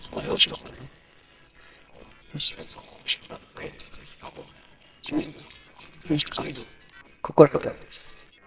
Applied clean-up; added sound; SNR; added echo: neural separator model SepFormer WHAMR!.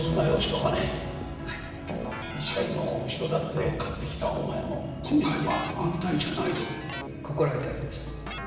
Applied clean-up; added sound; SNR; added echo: none; Keyboard (musical); 11 dB; reverberation time 1.2 s.